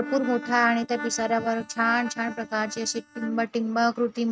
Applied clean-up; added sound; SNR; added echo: neural mask model RNNoise.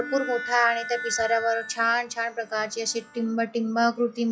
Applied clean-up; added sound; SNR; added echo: classical method log-MMSE.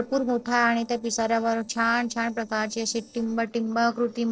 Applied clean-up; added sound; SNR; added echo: neural separator model SepFormer DNS4.